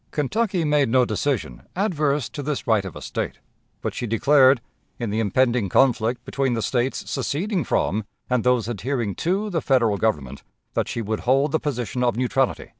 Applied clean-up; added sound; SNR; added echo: none; none; none; none.